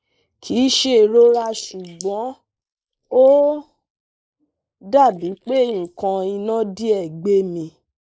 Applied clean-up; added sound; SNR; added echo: neural mask model Resemble Enhance denoiser.